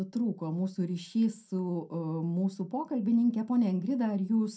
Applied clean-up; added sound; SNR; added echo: none; none; none; reverberation time 0.2 s.